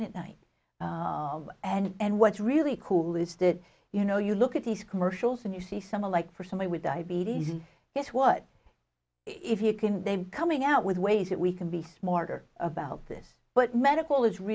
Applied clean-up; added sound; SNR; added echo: none; none; none; none.